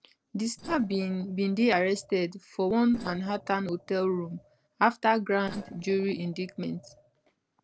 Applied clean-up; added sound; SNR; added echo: neural separator model SepFormer DNS4.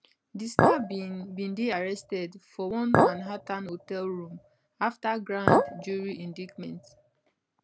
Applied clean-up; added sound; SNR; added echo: none; Chink, clink; -4 dB; none.